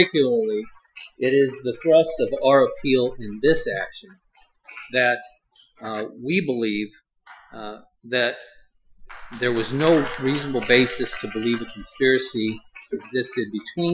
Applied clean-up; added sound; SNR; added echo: classical method Wiener filter.